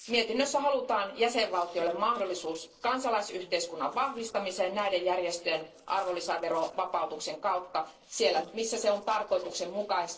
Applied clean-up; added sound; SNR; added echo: neural separator model SepFormer DNS4.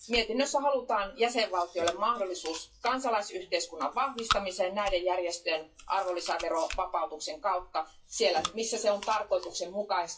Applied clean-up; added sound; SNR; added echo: classical method WPE with log-MMSE.